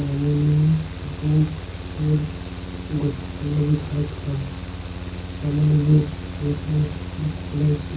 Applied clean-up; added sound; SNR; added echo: none; Mechanical fan; 9 dB; reverberation time 0.4 s.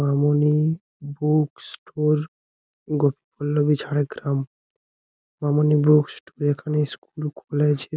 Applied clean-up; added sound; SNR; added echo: none; none; none; none.